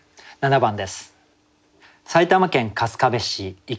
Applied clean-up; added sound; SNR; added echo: none; none; none; none.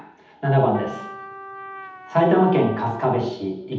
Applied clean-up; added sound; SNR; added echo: none; Trumpet; 17 dB; reverberation time 0.8 s.